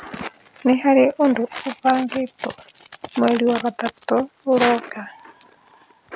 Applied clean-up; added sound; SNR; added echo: none; none; none; none.